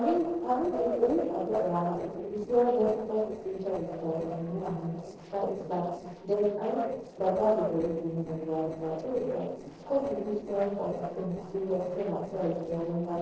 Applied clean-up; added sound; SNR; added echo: neural separator model SepFormer DNS4.